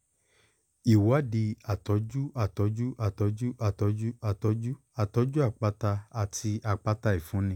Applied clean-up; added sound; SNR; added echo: none; none; none; none.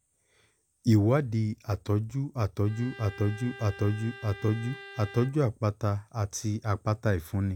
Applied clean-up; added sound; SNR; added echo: none; Bowed string instrument; 17 dB; none.